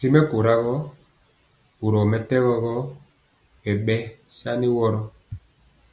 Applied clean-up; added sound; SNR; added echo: none; none; none; none.